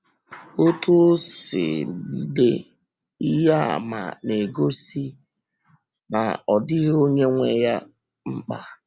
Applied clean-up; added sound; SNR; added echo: none; none; none; none.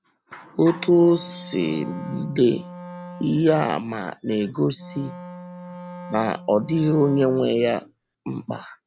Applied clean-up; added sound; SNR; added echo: none; Wind instrument, woodwind instrument; 16 dB; none.